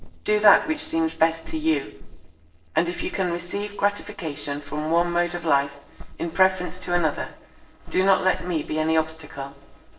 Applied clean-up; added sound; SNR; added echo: neural separator model SepFormer DNS4.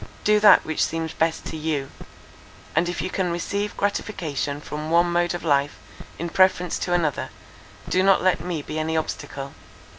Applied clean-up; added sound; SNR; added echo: none; none; none; none.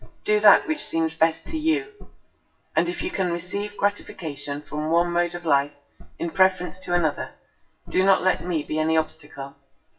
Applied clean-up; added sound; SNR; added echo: classical method WPE with log-MMSE.